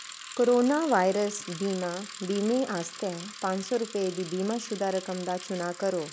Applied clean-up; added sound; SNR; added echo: none; Bicycle; 14 dB; none.